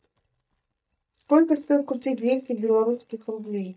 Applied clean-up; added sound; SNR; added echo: neural mask model DeepFilterNet 3.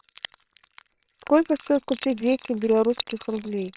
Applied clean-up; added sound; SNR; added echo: neural separator model SepFormer WHAMR!.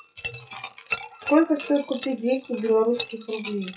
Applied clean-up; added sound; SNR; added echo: classical method WPE with log-MMSE.